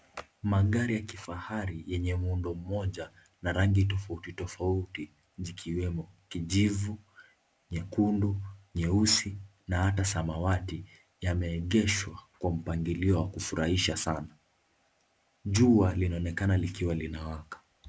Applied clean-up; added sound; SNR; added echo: none; none; none; none.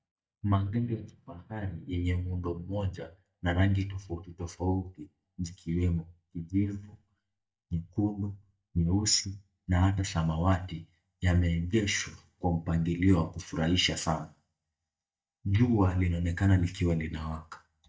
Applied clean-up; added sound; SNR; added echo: neural mask model DeepFilterNet 3.